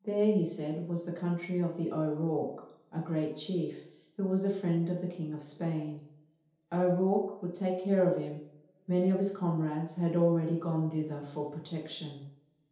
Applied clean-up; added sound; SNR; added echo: none; none; none; reverberation time 0.8 s.